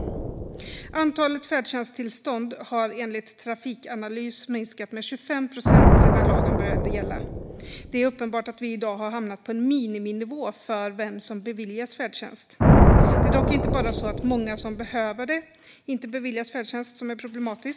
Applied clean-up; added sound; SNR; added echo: none; Thunder; -5 dB; none.